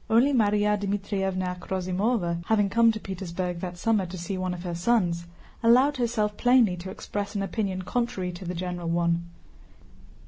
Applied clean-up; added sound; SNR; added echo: none; none; none; none.